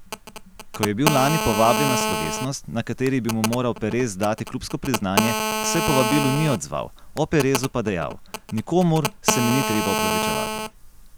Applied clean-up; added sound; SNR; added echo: none; Telephone; 3 dB; none.